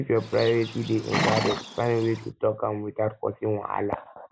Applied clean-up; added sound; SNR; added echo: none; Livestock, farm animals, working animals; 5 dB; none.